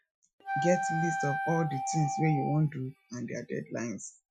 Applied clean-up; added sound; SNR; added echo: classical method Wiener filter.